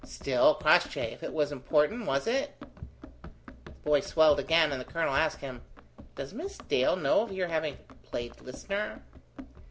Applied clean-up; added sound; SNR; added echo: none; Run; 18 dB; none.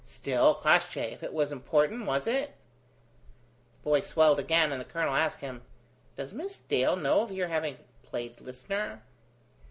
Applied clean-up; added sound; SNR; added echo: none; none; none; none.